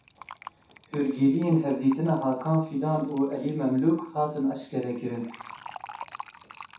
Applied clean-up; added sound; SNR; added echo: none; Fill (with liquid); 19 dB; reverberation time 0.7 s.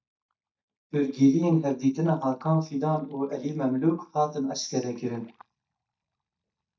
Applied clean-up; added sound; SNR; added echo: neural mask model DeepFilterNet 3.